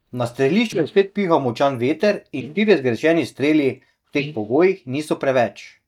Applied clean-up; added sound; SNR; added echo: neural mask model DeepFilterNet 3.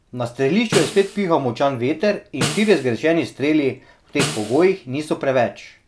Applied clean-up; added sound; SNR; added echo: none; Snare drum; 10 dB; none.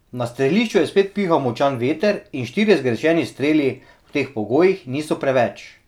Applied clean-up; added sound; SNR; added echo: none; none; none; none.